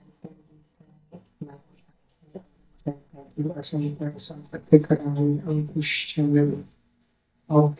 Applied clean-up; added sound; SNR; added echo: neural mask model DeepFilterNet 3.